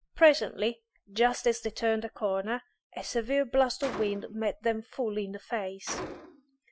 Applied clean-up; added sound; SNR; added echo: classical method Wiener filter.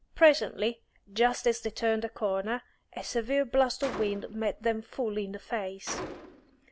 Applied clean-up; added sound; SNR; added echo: none; Gunshot, gunfire; 17 dB; none.